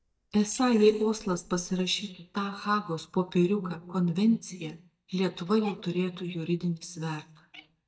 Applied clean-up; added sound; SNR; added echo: neural mask model DeepFilterNet 3.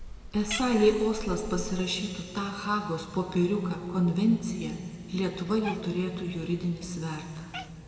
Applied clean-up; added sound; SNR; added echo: none; Cat; 13 dB; reverberation time 2.4 s.